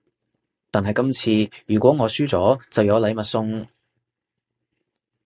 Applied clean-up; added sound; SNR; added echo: none; none; none; none.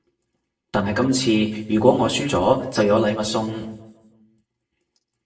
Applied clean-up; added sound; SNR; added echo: none; none; none; reverberation time 0.7 s.